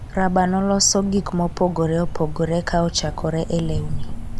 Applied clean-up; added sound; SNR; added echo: none; Cricket; 7 dB; none.